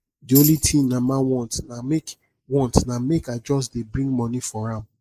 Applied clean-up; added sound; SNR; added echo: neural mask model Resemble Enhance denoiser.